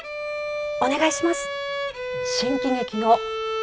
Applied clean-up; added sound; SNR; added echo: none; Bowed string instrument; 3 dB; none.